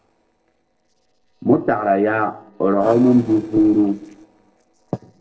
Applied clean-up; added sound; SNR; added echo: neural separator model SepFormer DNS4.